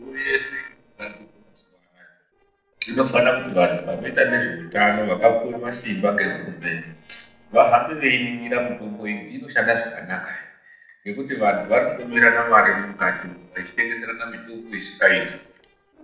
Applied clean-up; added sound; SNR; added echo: neural separator model SepFormer DNS4.